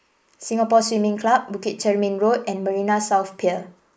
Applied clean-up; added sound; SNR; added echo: neural mask model Resemble Enhance denoiser.